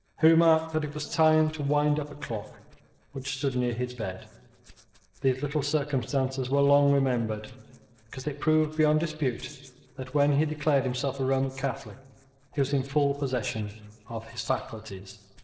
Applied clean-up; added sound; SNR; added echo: neural separator model SepFormer DNS4.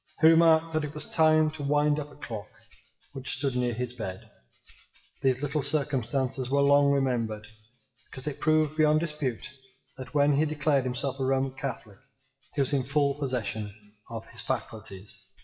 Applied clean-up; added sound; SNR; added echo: classical method WPE with log-MMSE.